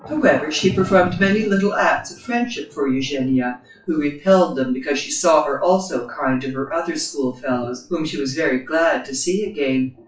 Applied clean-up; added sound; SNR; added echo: classical method WPE with log-MMSE.